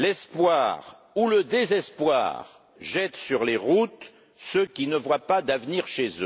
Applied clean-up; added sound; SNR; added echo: none; none; none; none.